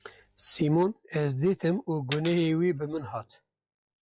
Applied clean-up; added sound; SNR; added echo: classical method log-MMSE.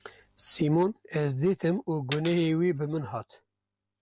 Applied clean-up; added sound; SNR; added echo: none; Coin (dropping); 14 dB; none.